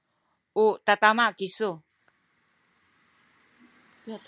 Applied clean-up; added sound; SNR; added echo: none; none; none; none.